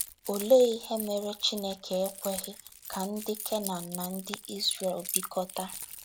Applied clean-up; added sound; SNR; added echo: none; Keys jangling; 10 dB; none.